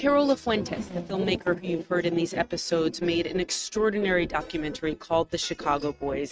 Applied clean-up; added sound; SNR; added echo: neural mask model RNNoise.